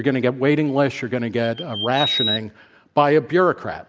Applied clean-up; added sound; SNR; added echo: none; Bird vocalization, bird call, bird song; 4 dB; none.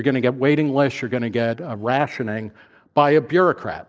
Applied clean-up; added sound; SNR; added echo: neural separator model SepFormer DNS4.